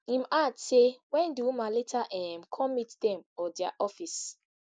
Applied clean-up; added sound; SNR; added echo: none; none; none; none.